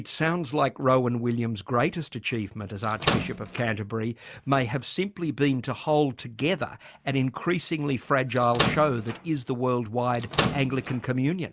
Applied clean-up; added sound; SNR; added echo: none; Microwave oven; 3 dB; none.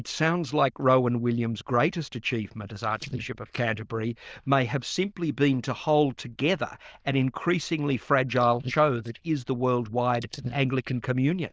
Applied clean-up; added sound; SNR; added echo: neural diffusion model UNIVERSE++.